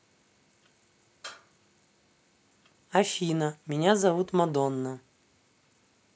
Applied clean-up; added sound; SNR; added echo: none; none; none; none.